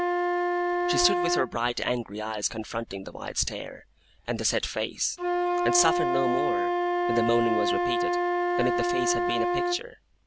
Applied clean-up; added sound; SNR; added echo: none; Wind instrument, woodwind instrument; -3 dB; none.